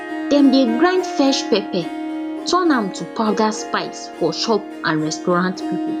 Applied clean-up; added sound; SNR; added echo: none; Harp; 8 dB; none.